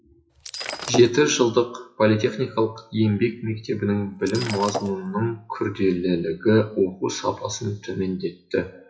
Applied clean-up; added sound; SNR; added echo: classical method WPE with log-MMSE.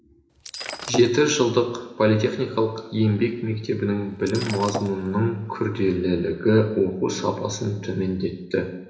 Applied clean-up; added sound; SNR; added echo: none; Shatter; 11 dB; reverberation time 0.8 s.